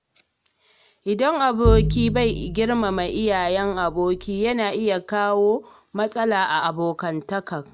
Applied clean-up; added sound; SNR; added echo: none; Bowed string instrument; 3 dB; none.